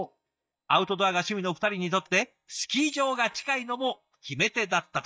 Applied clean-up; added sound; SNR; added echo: neural mask model DeepFilterNet 3.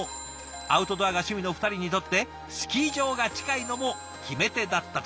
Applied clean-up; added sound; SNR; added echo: none; Telephone; 16 dB; none.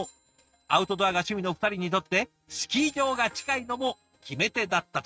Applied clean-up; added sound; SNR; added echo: neural mask model RNNoise.